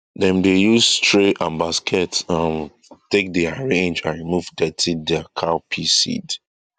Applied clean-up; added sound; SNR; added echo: none; none; none; none.